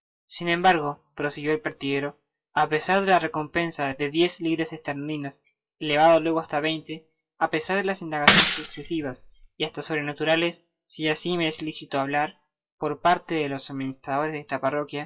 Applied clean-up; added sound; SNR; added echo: classical method WPE with log-MMSE.